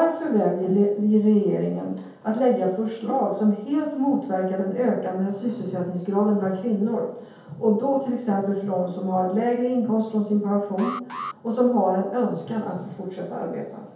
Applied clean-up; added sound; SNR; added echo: none; Alarm; 14 dB; reverberation time 0.7 s.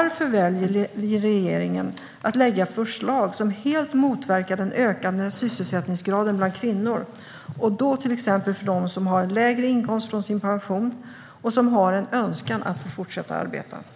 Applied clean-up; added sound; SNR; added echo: none; none; none; none.